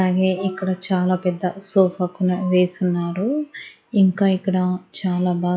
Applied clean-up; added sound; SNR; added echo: classical method log-MMSE.